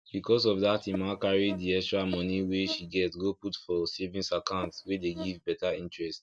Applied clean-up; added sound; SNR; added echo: none; Buzz; 14 dB; none.